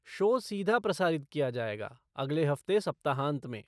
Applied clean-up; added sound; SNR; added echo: none; none; none; none.